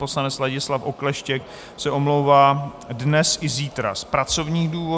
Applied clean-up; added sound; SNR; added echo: none; none; none; none.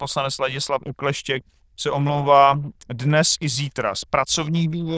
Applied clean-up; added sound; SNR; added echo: neural diffusion model UNIVERSE++.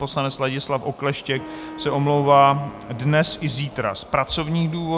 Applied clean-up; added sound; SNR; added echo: none; Wind instrument, woodwind instrument; 18 dB; none.